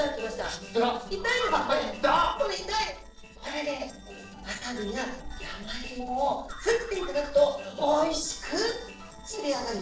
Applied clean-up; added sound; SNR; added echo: neural separator model SepFormer DNS4.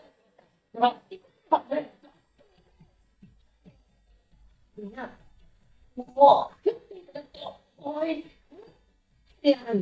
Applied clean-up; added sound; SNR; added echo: neural mask model DeepFilterNet 3.